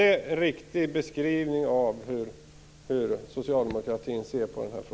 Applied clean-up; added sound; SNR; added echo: none; none; none; none.